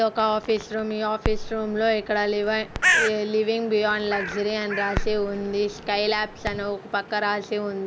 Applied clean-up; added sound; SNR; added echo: none; Crackle + Bird; 6 dB; none.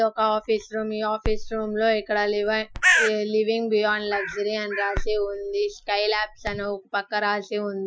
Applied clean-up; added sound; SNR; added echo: classical method Wiener filter.